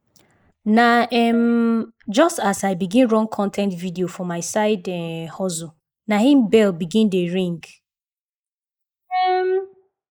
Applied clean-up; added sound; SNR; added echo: neural mask model Resemble Enhance denoiser.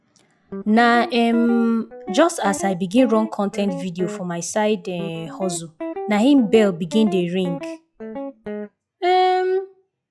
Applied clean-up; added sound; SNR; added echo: classical method log-MMSE.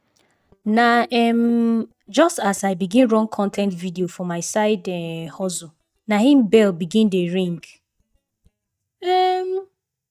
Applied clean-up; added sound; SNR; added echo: neural mask model DeepFilterNet 3.